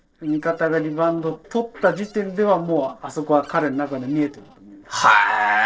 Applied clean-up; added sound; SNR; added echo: neural separator model SepFormer DNS4.